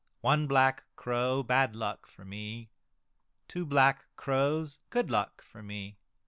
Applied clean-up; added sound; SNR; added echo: none; none; none; none.